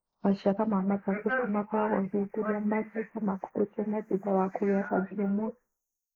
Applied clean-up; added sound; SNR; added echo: neural mask model Resemble Enhance denoiser.